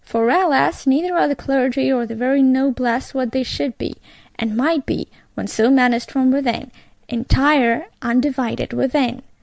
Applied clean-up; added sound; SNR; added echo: none; none; none; none.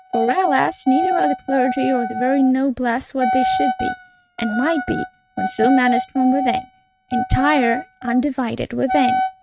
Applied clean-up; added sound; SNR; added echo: neural mask model RNNoise.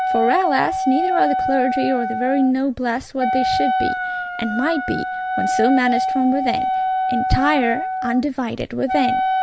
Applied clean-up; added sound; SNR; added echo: none; Wind instrument, woodwind instrument; 1 dB; none.